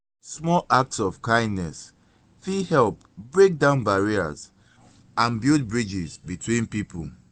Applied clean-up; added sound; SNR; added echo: none; none; none; none.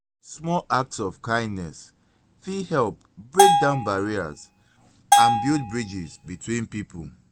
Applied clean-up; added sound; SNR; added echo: none; Bell; -5 dB; none.